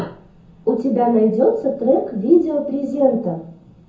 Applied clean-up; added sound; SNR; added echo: none; none; none; reverberation time 0.6 s.